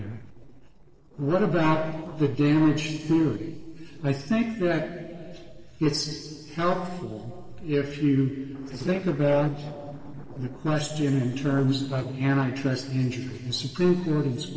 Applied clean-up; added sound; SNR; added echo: neural separator model SepFormer DNS4.